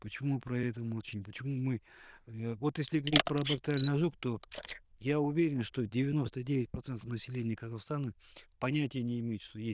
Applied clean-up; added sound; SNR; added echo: neural diffusion model UNIVERSE++.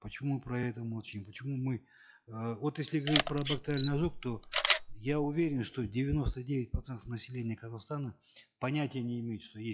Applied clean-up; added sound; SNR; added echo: classical method log-MMSE.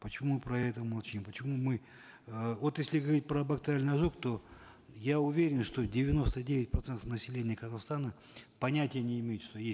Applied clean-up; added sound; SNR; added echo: none; none; none; none.